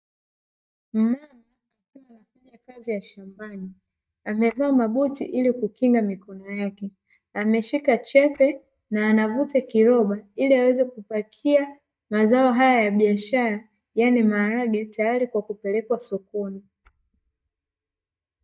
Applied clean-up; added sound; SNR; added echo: neural mask model DeepFilterNet 3.